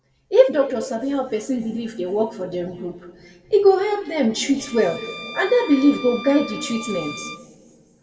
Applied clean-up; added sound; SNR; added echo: none; Bowed string instrument; 15 dB; reverberation time 1.8 s.